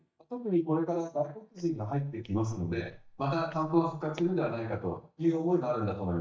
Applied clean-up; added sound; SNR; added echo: neural mask model DeepFilterNet 3.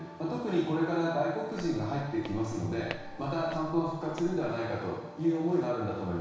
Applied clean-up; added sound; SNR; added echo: none; Walk, footsteps; 15 dB; reverberation time 1.1 s.